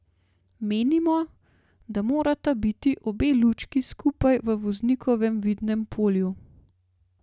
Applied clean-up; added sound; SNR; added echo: none; none; none; none.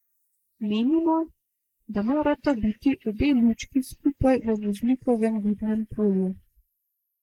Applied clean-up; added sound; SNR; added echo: neural mask model Resemble Enhance denoiser.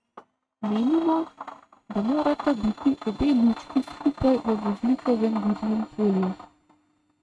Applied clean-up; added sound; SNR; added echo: neural mask model RNNoise.